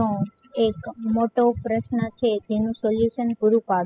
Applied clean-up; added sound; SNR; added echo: classical method spectral subtraction.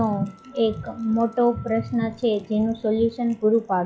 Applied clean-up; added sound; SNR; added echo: classical method log-MMSE.